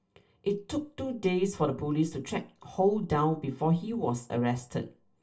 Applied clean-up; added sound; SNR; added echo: none; none; none; reverberation time 0.2 s.